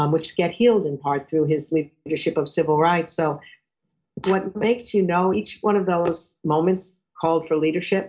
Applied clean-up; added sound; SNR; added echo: none; none; none; reverberation time 0.2 s.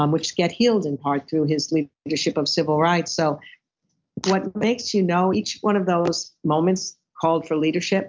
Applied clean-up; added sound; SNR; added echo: none; none; none; none.